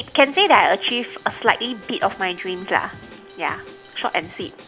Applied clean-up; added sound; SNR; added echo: none; Drum kit + Bowed string instrument; 19 dB; none.